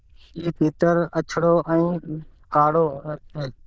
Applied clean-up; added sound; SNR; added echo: neural diffusion model UNIVERSE++.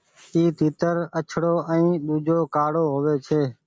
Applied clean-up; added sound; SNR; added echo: none; none; none; none.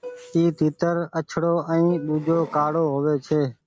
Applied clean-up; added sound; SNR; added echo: none; Plucked string instrument + Wood; 20 dB; none.